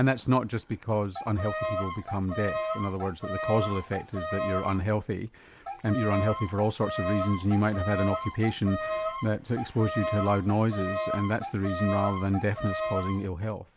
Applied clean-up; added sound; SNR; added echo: none; Bowed string instrument; 5 dB; none.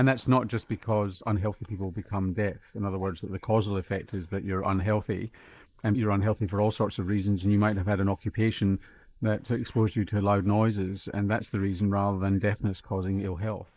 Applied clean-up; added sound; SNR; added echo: neural mask model Resemble Enhance denoiser.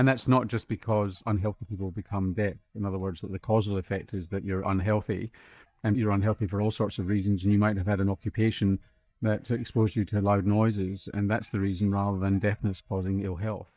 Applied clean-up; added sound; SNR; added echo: neural mask model DeepFilterNet 3.